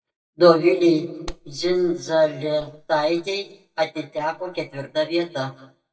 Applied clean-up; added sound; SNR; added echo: neural mask model DeepFilterNet 3.